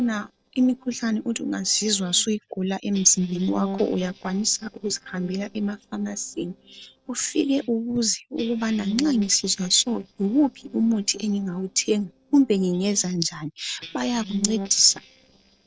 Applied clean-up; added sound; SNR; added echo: neural separator model SepFormer DNS4.